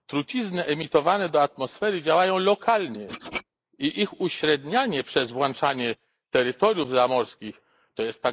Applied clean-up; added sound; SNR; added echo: neural mask model Resemble Enhance denoiser.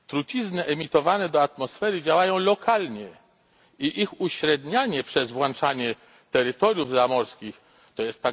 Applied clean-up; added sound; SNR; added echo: none; none; none; none.